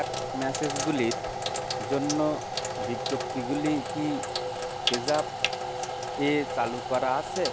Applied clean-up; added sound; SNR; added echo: none; Sink (filling or washing) + Domestic sounds, home sounds; 1 dB; none.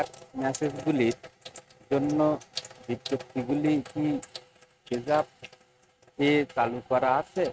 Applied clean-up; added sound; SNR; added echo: neural mask model RNNoise.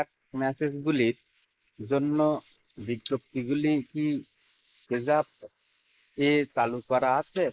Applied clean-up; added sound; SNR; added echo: neural mask model Resemble Enhance denoiser.